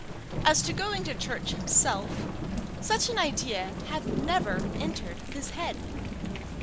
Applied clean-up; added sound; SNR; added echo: none; Thunder / Rain; 3 dB; none.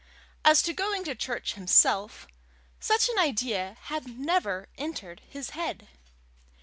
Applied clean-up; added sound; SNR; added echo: none; none; none; none.